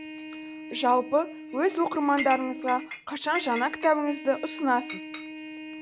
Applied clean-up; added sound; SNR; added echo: none; Trumpet + Chink, clink; 10 dB; none.